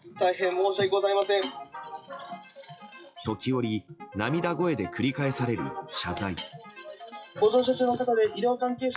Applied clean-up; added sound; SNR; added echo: classical method log-MMSE.